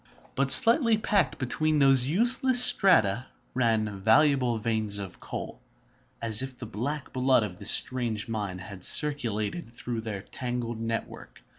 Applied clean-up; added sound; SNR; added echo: none; none; none; none.